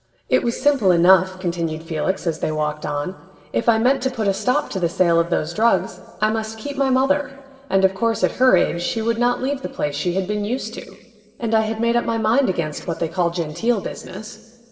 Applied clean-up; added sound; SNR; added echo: none; none; none; reverberation time 2.4 s.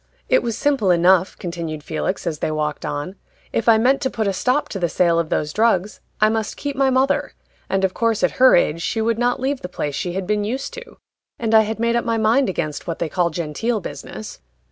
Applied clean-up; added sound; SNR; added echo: none; none; none; none.